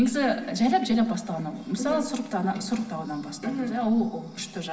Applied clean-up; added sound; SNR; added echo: none; none; none; reverberation time 0.8 s.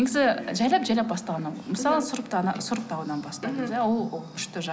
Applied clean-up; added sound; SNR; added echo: none; none; none; none.